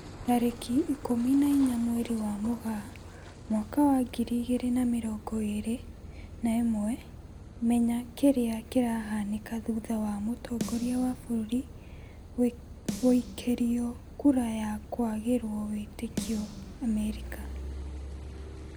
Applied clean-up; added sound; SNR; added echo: none; Snare drum + Car passing by / Idling / Accelerating, revving, vroom; 12 dB; none.